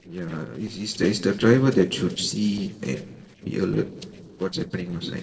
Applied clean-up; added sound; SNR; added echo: neural separator model SepFormer DNS4.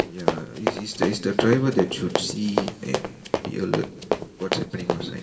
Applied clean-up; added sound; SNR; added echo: none; Run; 1 dB; reverberation time 1.8 s.